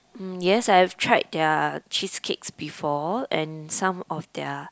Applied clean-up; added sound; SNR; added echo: none; none; none; none.